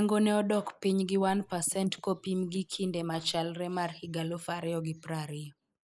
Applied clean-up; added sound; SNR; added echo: neural mask model Resemble Enhance denoiser.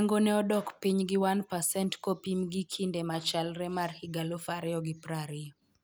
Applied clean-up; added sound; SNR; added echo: none; none; none; none.